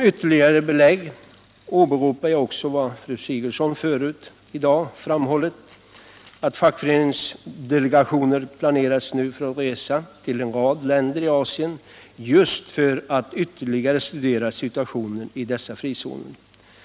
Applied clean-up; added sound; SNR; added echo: none; none; none; none.